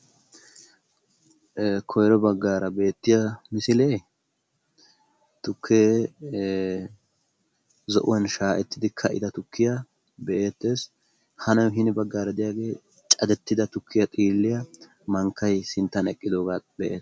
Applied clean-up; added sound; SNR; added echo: none; none; none; none.